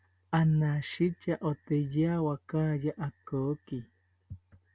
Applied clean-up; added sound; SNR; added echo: none; none; none; none.